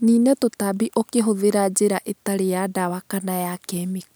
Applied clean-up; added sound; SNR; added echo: none; none; none; none.